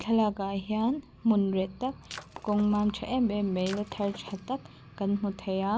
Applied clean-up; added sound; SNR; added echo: none; Shatter; 18 dB; none.